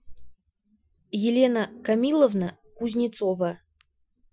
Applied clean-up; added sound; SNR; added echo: classical method Wiener filter.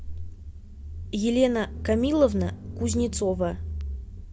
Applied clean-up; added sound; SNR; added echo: none; Engine / Car; 8 dB; none.